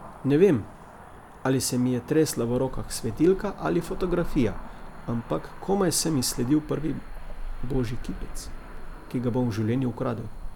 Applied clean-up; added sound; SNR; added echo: none; Cricket / Motor vehicle (road); 9 dB; none.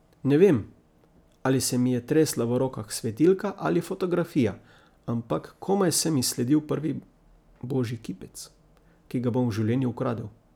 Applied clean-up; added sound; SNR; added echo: none; none; none; none.